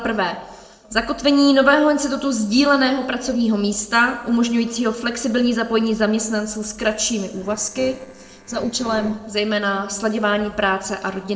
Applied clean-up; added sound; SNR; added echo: neural separator model SepFormer DNS4.